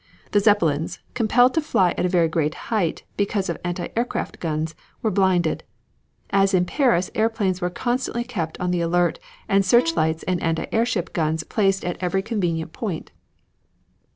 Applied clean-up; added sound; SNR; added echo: none; Bowed string instrument; 16 dB; none.